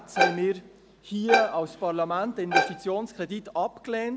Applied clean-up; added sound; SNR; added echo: none; Bowed string instrument; 0 dB; none.